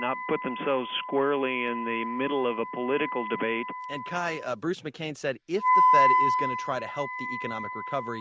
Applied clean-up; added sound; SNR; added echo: none; Wind instrument, woodwind instrument; -2 dB; none.